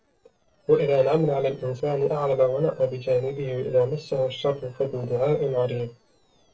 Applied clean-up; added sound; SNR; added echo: neural separator model SepFormer DNS4.